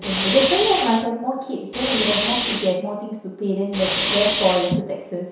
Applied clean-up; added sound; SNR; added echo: none; Fire; 2 dB; reverberation time 0.7 s.